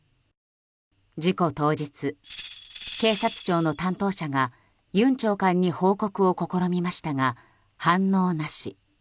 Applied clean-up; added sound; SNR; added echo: none; Tambourine; 0 dB; none.